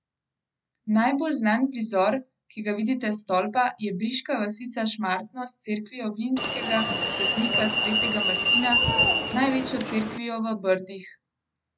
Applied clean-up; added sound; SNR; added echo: none; Alarm; -2 dB; none.